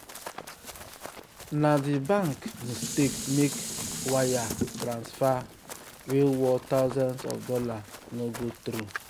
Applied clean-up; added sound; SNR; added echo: none; Run + Dishes, pots, and pans; 9 dB; none.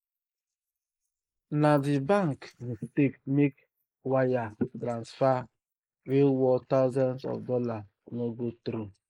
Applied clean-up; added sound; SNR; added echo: neural mask model Resemble Enhance denoiser.